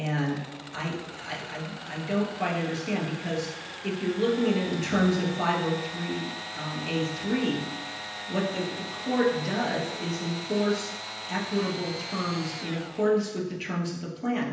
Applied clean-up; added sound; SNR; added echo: none; Sawing / Engine; 9 dB; reverberation time 0.9 s.